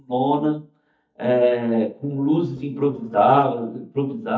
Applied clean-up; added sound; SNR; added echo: neural mask model DeepFilterNet 3.